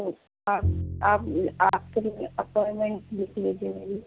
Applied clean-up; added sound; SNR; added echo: none; Bowed string instrument; 8 dB; none.